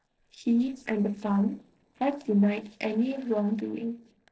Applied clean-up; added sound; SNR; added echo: neural separator model SepFormer DNS4.